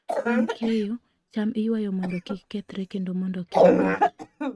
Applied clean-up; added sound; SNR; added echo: neural mask model RNNoise.